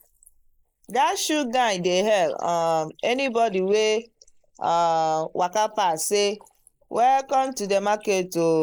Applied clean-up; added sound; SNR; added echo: neural mask model Resemble Enhance denoiser.